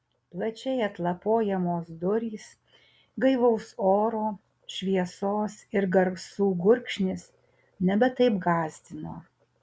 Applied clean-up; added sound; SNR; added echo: none; none; none; none.